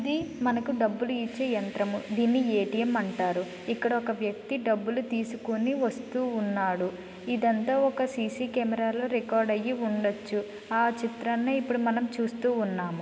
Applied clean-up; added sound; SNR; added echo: none; none; none; none.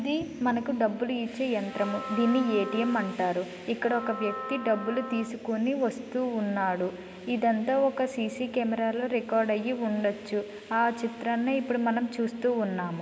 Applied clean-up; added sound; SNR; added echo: none; Wind instrument, woodwind instrument; 11 dB; none.